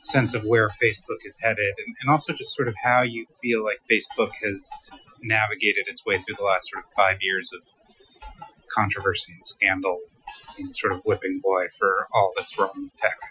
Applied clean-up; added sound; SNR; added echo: classical method Wiener filter.